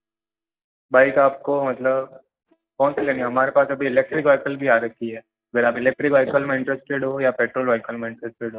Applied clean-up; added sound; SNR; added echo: neural mask model DeepFilterNet 3.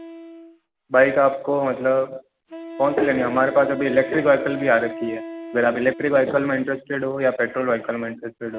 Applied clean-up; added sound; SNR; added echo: none; Wind instrument, woodwind instrument; 16 dB; none.